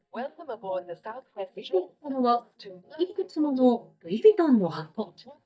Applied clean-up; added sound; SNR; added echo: neural mask model DeepFilterNet 3.